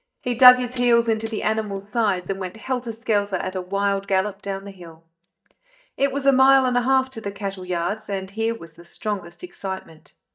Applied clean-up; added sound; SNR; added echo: neural mask model DeepFilterNet 3.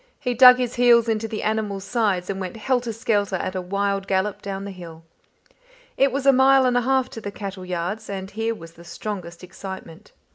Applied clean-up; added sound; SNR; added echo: none; none; none; none.